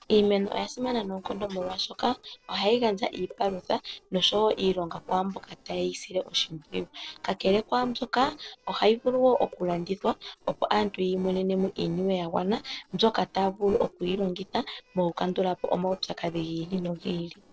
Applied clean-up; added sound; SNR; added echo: neural separator model SepFormer DNS4.